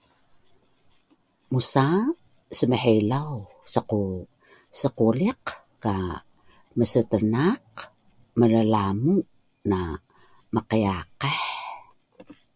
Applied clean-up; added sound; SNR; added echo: none; none; none; none.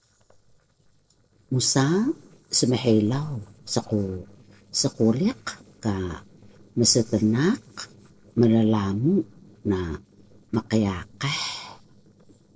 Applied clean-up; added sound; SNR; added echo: neural separator model SepFormer DNS4.